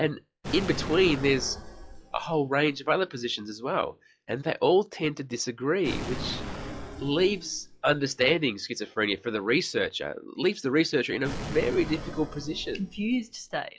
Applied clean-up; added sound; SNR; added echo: classical method log-MMSE.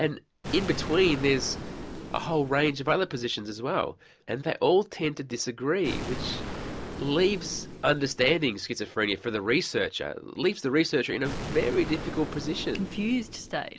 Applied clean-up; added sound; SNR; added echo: none; Explosion; 11 dB; none.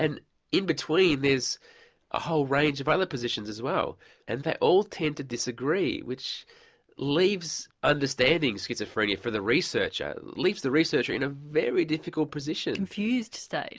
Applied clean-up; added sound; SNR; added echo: none; none; none; none.